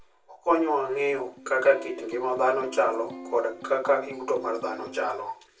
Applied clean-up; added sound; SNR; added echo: none; Electric guitar; 16 dB; reverberation time 0.2 s.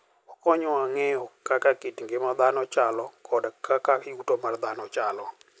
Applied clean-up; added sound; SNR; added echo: none; none; none; none.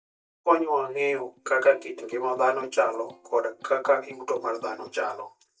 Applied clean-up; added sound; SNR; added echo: neural mask model DeepFilterNet 3.